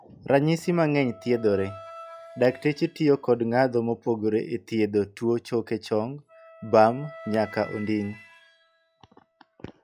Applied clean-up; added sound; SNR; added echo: classical method log-MMSE.